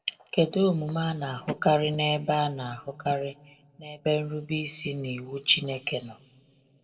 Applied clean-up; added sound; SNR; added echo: neural separator model SepFormer DNS4.